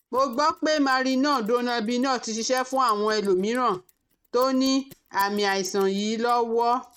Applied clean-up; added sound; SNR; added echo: neural mask model RNNoise.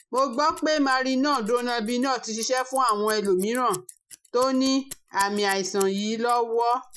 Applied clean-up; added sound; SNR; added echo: classical method Wiener filter.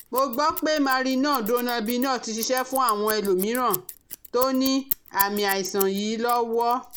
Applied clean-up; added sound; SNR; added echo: none; Scissors; 11 dB; none.